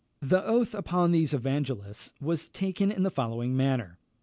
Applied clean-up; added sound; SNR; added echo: none; none; none; none.